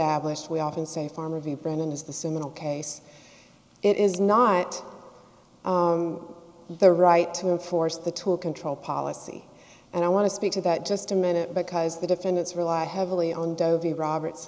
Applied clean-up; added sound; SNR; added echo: none; none; none; none.